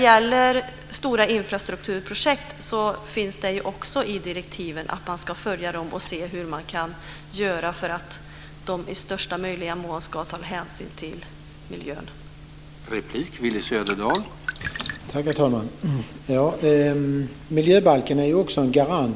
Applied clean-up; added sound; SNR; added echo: none; Drip; 9 dB; none.